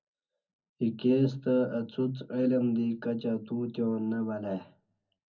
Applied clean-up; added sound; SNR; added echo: none; none; none; reverberation time 0.4 s.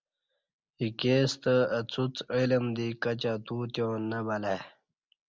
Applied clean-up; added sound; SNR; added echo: none; none; none; none.